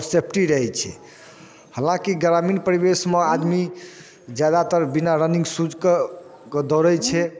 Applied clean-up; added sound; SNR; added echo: none; Bird; 19 dB; none.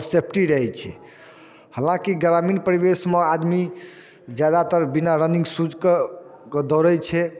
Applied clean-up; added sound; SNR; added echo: none; none; none; none.